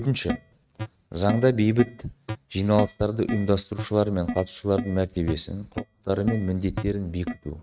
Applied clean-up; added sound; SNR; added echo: neural mask model RNNoise.